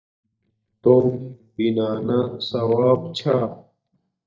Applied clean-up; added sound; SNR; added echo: neural mask model DeepFilterNet 3.